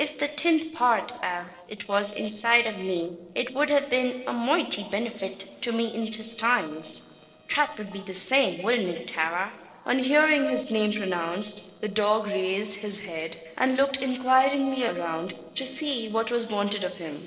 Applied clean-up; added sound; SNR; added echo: neural separator model SepFormer DNS4.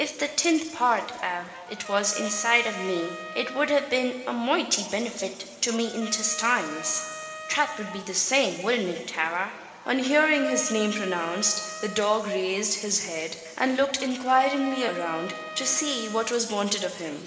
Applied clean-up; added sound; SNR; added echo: none; Trumpet; 15 dB; reverberation time 2.1 s.